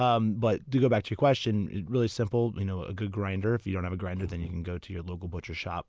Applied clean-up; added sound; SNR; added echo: none; none; none; none.